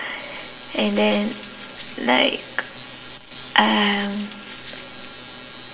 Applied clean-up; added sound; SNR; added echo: none; Rattle (instrument); 20 dB; reverberation time 0.7 s.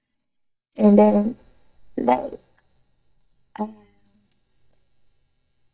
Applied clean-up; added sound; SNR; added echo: neural mask model DeepFilterNet 3.